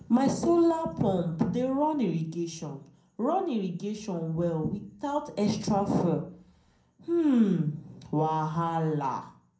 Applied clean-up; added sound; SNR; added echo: none; none; none; reverberation time 0.6 s.